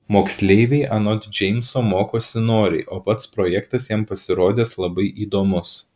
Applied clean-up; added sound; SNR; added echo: none; none; none; none.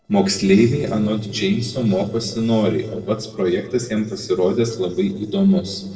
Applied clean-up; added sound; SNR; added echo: neural separator model SepFormer DNS4.